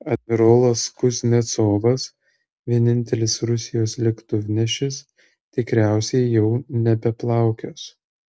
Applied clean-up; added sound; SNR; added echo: none; none; none; none.